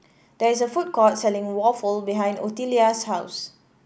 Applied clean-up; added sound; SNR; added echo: none; none; none; none.